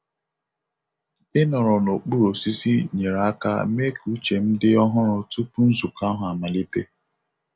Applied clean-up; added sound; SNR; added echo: none; none; none; none.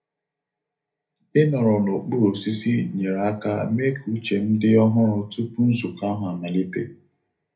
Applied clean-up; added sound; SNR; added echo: none; none; none; reverberation time 0.3 s.